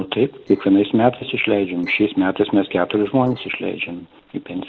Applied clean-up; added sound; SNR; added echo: neural separator model SepFormer DNS4.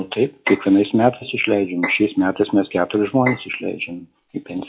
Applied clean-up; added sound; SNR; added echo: classical method log-MMSE.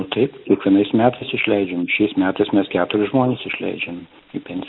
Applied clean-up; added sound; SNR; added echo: neural mask model Resemble Enhance denoiser.